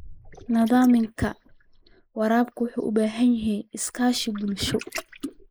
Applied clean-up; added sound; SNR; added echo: neural mask model Resemble Enhance denoiser.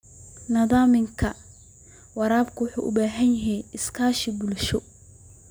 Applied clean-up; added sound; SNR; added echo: none; none; none; none.